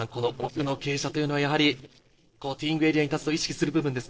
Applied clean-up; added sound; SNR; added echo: neural separator model SepFormer DNS4.